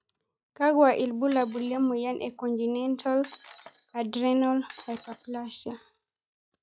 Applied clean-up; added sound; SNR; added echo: classical method log-MMSE.